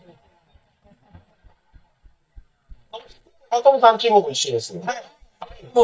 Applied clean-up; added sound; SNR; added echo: neural mask model DeepFilterNet 3.